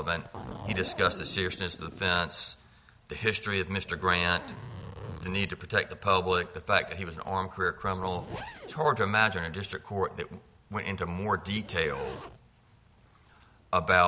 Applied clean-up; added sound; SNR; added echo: none; Zipper (clothing); 16 dB; none.